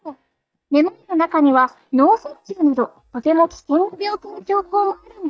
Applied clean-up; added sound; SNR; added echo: neural mask model DeepFilterNet 3.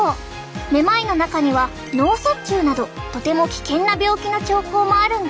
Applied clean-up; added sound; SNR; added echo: none; none; none; none.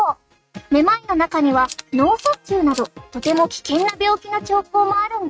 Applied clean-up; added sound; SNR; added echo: neural mask model RNNoise.